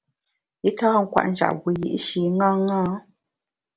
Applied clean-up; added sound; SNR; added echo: none; none; none; none.